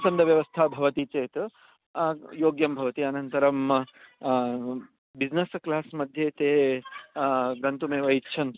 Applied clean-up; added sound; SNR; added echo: none; none; none; none.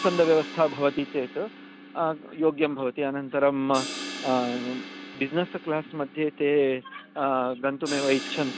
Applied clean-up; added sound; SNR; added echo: none; Crash cymbal; 13 dB; none.